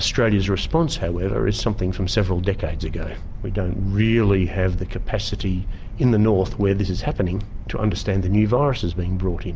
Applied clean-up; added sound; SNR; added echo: none; none; none; none.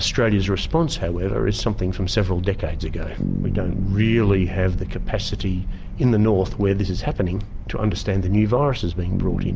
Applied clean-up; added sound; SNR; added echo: none; Bass guitar; 12 dB; none.